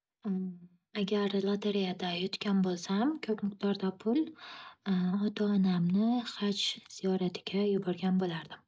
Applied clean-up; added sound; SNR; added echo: none; none; none; none.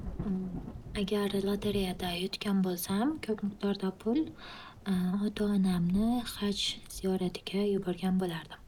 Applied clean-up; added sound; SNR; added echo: none; Thunder / Rain; 14 dB; none.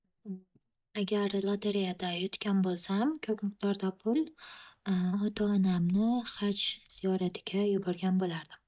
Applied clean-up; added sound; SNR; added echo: neural mask model DeepFilterNet 3.